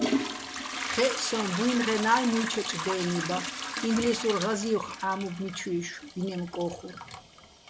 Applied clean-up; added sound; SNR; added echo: none; Trickle, dribble / Toilet flush / Hiss; 5 dB; none.